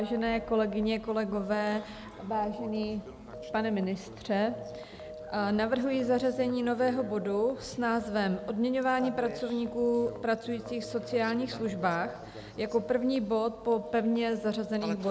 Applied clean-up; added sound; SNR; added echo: none; Telephone; 15 dB; none.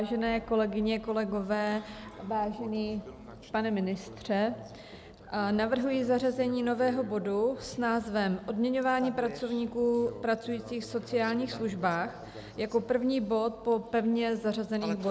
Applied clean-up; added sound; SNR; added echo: none; none; none; none.